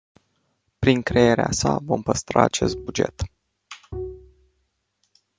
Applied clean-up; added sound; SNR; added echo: none; Bowed string instrument; 13 dB; none.